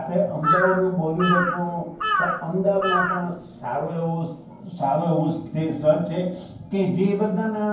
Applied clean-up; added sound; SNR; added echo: none; Bird vocalization, bird call, bird song / Crow; 2 dB; reverberation time 0.9 s.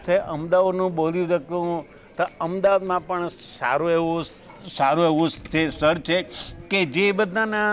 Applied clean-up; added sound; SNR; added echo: none; none; none; none.